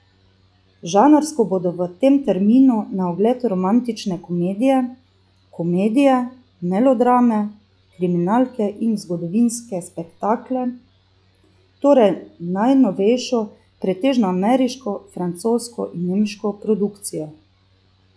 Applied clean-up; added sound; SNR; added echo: classical method log-MMSE.